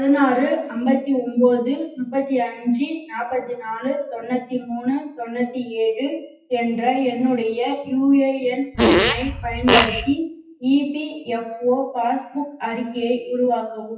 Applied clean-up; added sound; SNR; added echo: classical method WPE with log-MMSE.